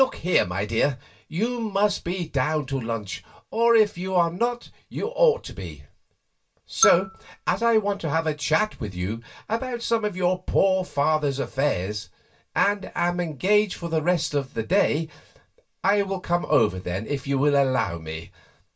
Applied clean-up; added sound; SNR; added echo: none; Marimba, xylophone; 8 dB; reverberation time 0.1 s.